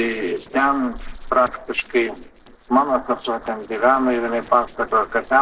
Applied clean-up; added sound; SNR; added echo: neural separator model SepFormer DNS4.